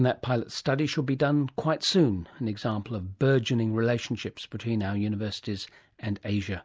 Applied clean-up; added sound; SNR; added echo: none; none; none; none.